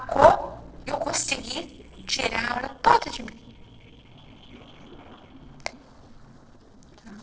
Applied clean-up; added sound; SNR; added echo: neural separator model SepFormer DNS4.